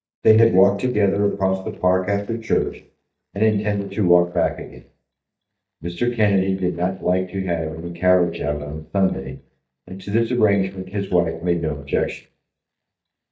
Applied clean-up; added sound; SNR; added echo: neural mask model DeepFilterNet 3.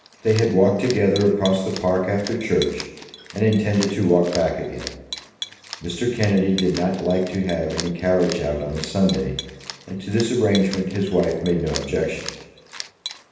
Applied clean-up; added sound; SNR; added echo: none; Cat; 15 dB; reverberation time 0.9 s.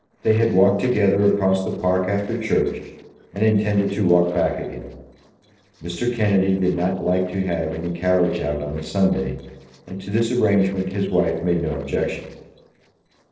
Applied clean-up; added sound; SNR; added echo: neural separator model SepFormer DNS4.